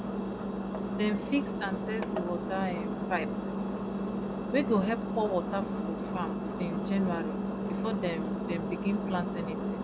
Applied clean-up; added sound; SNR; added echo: none; Engine; -1 dB; none.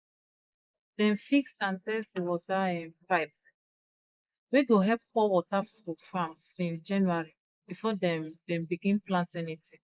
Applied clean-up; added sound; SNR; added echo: neural mask model Resemble Enhance denoiser.